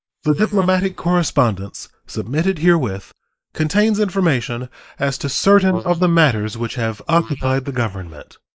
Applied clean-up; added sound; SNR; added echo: neural mask model Resemble Enhance denoiser.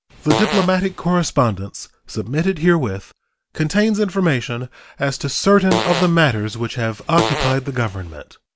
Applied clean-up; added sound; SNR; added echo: none; Fart; 5 dB; none.